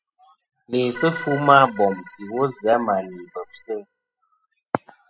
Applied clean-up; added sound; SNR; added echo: classical method spectral subtraction.